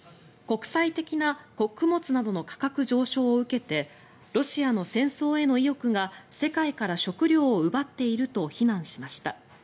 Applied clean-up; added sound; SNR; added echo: none; none; none; none.